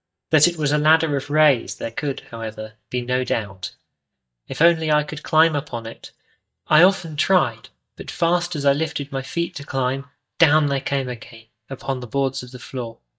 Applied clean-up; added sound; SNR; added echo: neural mask model DeepFilterNet 3.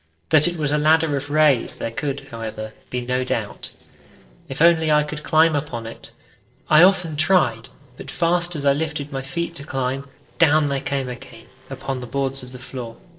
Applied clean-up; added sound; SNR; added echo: neural separator model SepFormer DNS4.